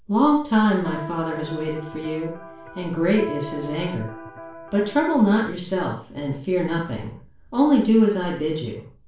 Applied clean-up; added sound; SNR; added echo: none; Electric guitar; 14 dB; reverberation time 0.4 s.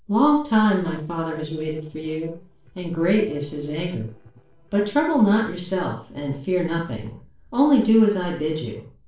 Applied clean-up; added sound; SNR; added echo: neural separator model SepFormer DNS4.